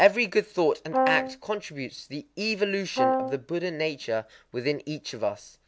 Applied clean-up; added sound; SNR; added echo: none; Brass instrument; -1 dB; none.